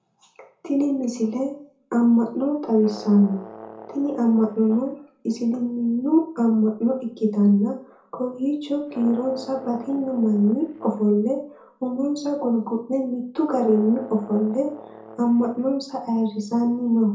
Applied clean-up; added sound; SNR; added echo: none; Brass instrument; 19 dB; reverberation time 0.5 s.